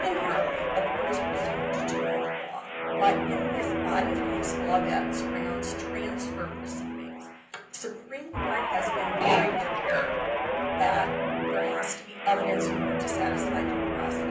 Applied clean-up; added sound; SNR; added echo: none; Guitar; -3 dB; reverberation time 0.6 s.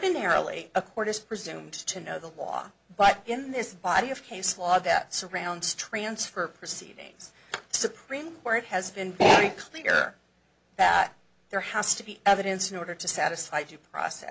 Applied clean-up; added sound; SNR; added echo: none; none; none; none.